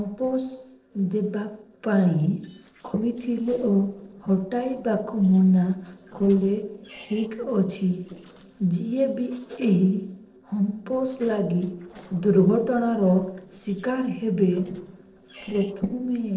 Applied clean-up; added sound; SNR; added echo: neural separator model SepFormer DNS4.